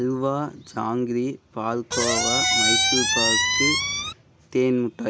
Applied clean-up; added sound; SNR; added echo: none; Squeak; -5 dB; none.